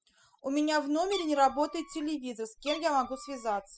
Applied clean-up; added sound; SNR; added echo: classical method spectral subtraction.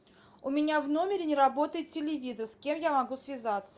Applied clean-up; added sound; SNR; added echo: none; none; none; none.